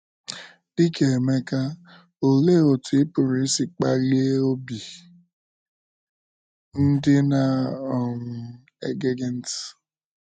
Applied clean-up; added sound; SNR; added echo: neural mask model RNNoise.